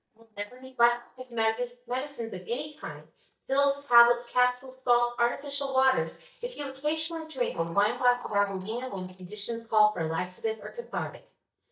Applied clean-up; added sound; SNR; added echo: neural mask model DeepFilterNet 3.